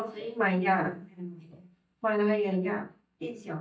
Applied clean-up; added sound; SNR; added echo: neural mask model DeepFilterNet 3.